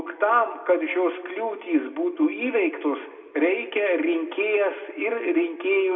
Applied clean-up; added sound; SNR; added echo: none; none; none; reverberation time 1.1 s.